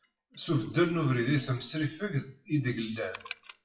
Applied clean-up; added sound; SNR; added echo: classical method WPE with log-MMSE.